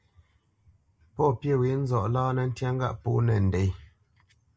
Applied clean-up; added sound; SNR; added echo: none; none; none; none.